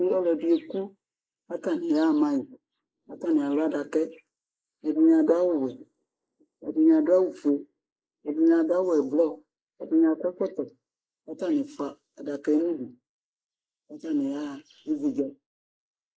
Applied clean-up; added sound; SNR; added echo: neural mask model Resemble Enhance denoiser.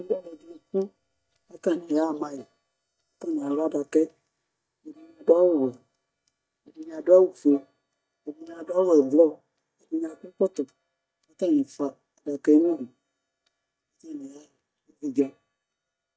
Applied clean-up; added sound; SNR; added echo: neural mask model DeepFilterNet 3.